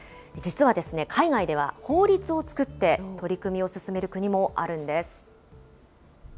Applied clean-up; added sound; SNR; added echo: none; none; none; none.